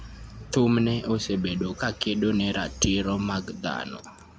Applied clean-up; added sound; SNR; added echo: none; none; none; none.